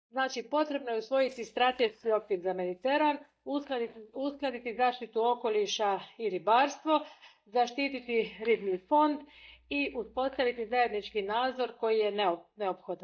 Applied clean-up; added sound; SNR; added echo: neural mask model DeepFilterNet 3.